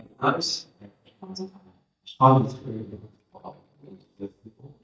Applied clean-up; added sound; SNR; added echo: neural mask model DeepFilterNet 3.